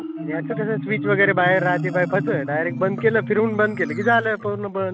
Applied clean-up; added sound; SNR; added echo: none; Marimba, xylophone; 7 dB; none.